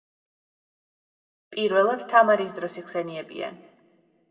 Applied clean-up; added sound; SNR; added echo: none; none; none; reverberation time 1.0 s.